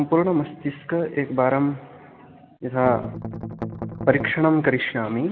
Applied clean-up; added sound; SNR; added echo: none; Strum; 8 dB; none.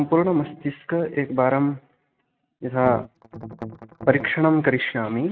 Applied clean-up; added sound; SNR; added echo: neural mask model RNNoise.